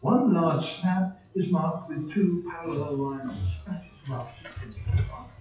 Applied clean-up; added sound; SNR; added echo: classical method WPE with log-MMSE.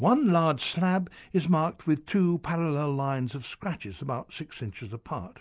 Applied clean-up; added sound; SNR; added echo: none; none; none; none.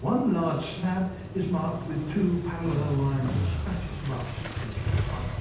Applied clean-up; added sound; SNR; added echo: none; Motorcycle; 3 dB; reverberation time 0.8 s.